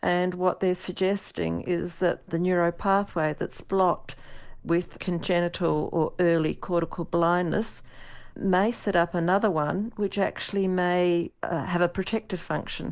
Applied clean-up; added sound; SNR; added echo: neural mask model Resemble Enhance denoiser.